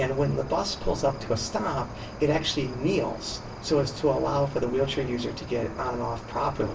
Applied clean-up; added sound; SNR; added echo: none; Cricket; 11 dB; reverberation time 0.3 s.